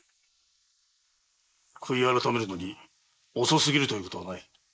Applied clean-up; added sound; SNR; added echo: neural mask model Resemble Enhance denoiser.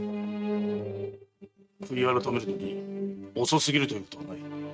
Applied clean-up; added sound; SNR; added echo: neural mask model RNNoise.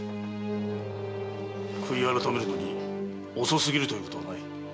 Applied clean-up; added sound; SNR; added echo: none; Brass instrument; 17 dB; none.